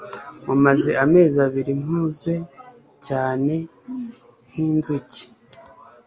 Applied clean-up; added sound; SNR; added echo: none; none; none; none.